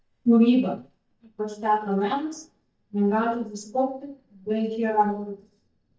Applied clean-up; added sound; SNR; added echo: neural mask model DeepFilterNet 3.